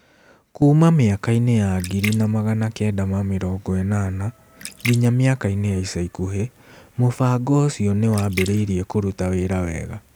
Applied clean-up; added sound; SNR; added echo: none; Splash, splatter; 17 dB; none.